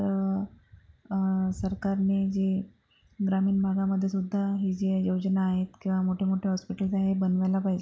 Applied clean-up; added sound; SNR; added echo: none; none; none; none.